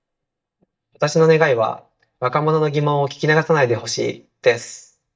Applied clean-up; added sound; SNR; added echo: neural mask model DeepFilterNet 3.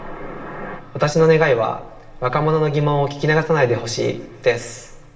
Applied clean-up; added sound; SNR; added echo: none; Buzz; 19 dB; reverberation time 0.8 s.